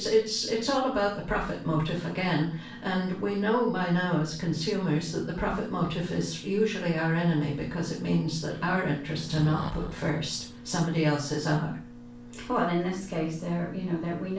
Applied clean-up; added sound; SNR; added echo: none; Breathing; 15 dB; reverberation time 0.3 s.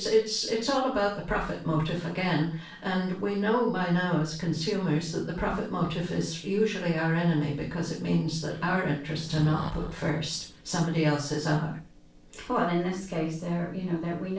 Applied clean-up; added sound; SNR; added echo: neural separator model SepFormer DNS4.